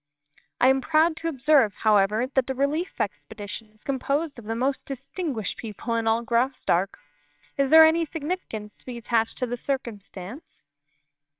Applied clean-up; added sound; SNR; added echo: neural separator model SepFormer WHAMR!.